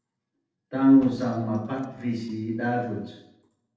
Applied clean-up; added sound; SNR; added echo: neural separator model SepFormer DNS4.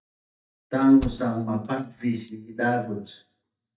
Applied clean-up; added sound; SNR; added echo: neural mask model DeepFilterNet 3.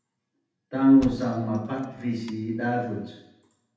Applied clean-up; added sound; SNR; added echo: none; Thump, thud; 18 dB; reverberation time 0.8 s.